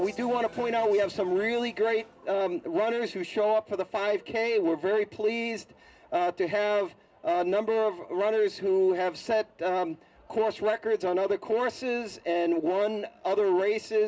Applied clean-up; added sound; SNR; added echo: none; none; none; none.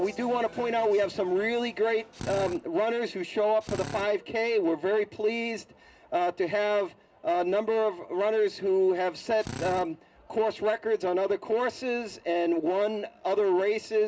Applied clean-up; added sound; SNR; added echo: none; Drill; 11 dB; none.